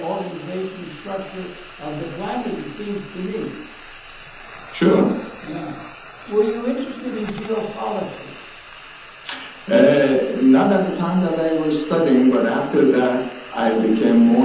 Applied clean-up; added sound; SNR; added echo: none; Frying (food); 16 dB; reverberation time 0.9 s.